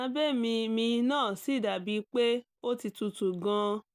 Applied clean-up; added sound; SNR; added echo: none; none; none; none.